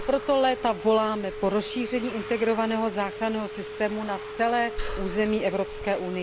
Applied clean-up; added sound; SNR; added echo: none; Breathing + Telephone; 9 dB; none.